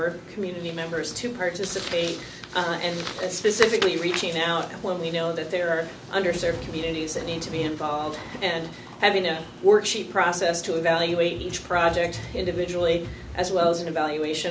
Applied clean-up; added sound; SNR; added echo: none; none; none; none.